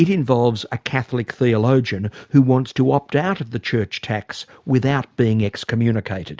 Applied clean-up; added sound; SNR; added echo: none; none; none; none.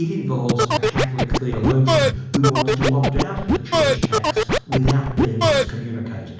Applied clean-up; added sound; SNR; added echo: none; Scratching (performance technique); -3 dB; reverberation time 1.0 s.